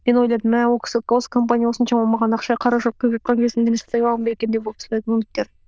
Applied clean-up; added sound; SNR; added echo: neural diffusion model UNIVERSE++.